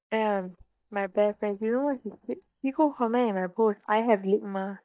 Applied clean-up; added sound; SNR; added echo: neural mask model DeepFilterNet 3.